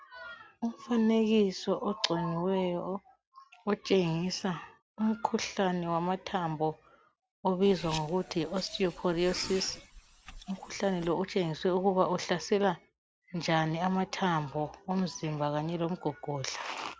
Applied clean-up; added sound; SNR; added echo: none; Car; 15 dB; none.